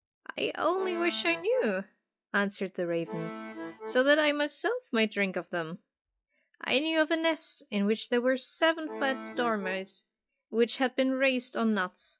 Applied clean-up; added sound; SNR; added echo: classical method log-MMSE.